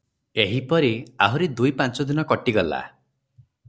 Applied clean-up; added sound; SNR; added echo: none; none; none; none.